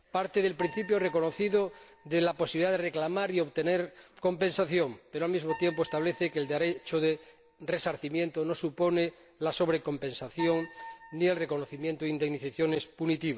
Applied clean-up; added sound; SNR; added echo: none; Piano; 20 dB; none.